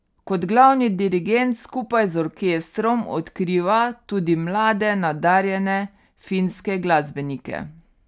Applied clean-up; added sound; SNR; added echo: none; none; none; none.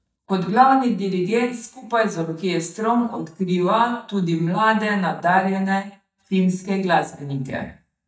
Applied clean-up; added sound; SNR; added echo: neural mask model DeepFilterNet 3.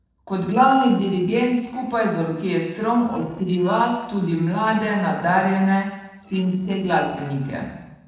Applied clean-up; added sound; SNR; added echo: neural separator model SepFormer DNS4.